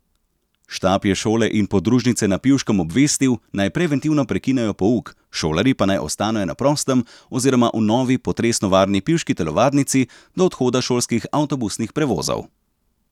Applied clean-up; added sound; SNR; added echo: none; none; none; none.